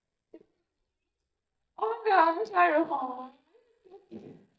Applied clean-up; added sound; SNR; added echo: neural mask model DeepFilterNet 3.